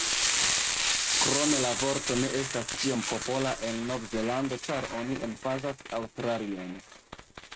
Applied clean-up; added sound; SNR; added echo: neural mask model RNNoise.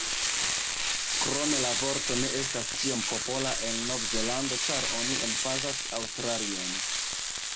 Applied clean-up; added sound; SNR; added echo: none; Frying (food); -5 dB; none.